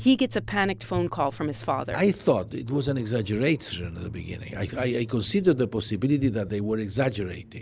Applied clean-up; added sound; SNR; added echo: none; none; none; none.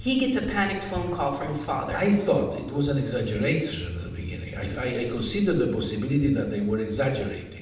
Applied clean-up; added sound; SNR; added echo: none; none; none; reverberation time 0.8 s.